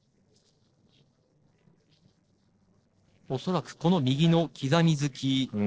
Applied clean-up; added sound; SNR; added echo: neural separator model SepFormer DNS4.